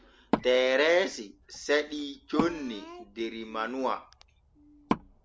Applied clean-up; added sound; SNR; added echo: none; Wood; 8 dB; none.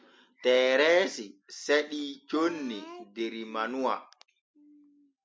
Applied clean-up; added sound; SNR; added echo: none; none; none; none.